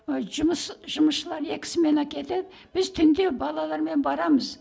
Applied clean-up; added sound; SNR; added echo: none; none; none; none.